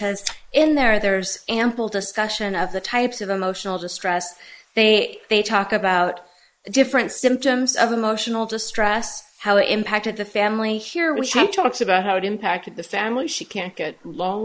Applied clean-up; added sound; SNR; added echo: neural mask model Resemble Enhance denoiser.